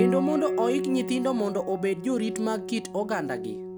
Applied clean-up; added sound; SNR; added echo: none; Piano; 3 dB; none.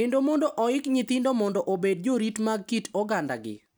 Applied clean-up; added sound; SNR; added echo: none; none; none; none.